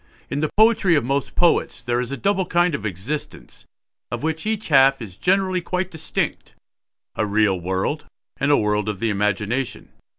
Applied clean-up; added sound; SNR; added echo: none; none; none; none.